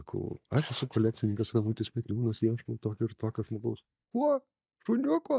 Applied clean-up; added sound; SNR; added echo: neural mask model DeepFilterNet 3.